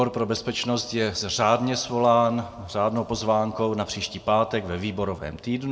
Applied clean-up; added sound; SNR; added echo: none; none; none; reverberation time 1.6 s.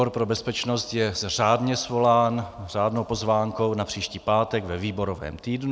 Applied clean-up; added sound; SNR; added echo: none; none; none; none.